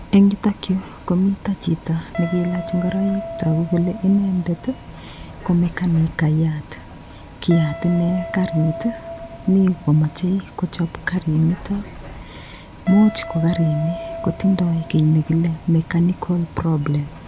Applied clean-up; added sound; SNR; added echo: none; Guitar + Bus; 14 dB; none.